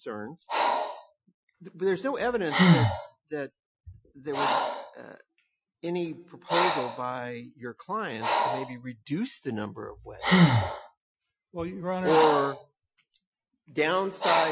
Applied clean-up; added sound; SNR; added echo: classical method Wiener filter.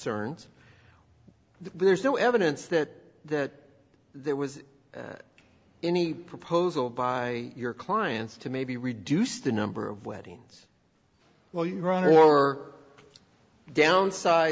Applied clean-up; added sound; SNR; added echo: none; none; none; none.